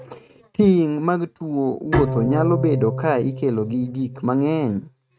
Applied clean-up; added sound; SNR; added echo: neural mask model RNNoise.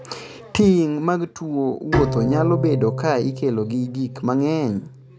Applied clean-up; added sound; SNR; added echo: none; Bowed string instrument; 7 dB; none.